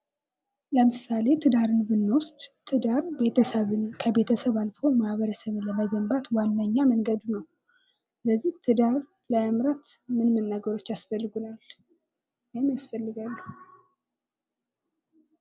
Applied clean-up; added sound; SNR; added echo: none; none; none; none.